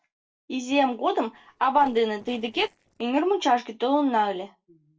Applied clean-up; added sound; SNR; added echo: neural separator model SepFormer DNS4.